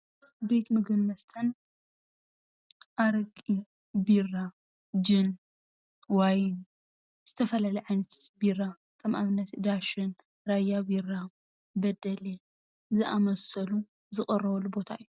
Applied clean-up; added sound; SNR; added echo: none; none; none; none.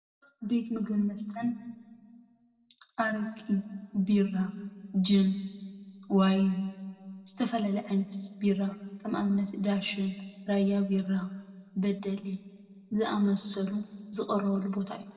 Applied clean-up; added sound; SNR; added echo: none; none; none; reverberation time 1.6 s.